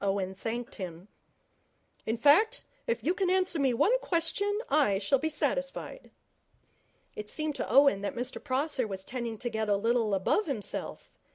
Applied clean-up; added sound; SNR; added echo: none; none; none; none.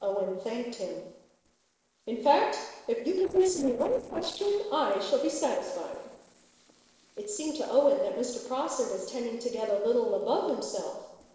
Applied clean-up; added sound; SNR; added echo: neural separator model SepFormer DNS4.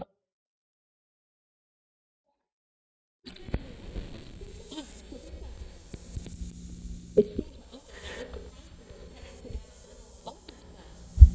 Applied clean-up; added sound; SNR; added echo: neural mask model DeepFilterNet 3.